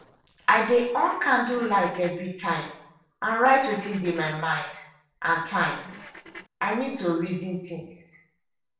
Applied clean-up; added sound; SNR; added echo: neural separator model SepFormer DNS4.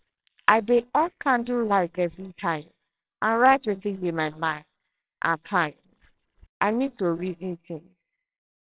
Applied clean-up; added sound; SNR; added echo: neural separator model SepFormer WHAMR!.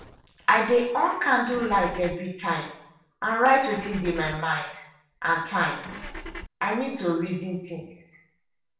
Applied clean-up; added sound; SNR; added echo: none; Engine / Car; 11 dB; reverberation time 0.7 s.